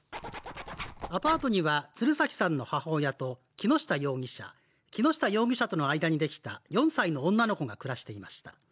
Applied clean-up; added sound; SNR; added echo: none; Zipper (clothing); 11 dB; none.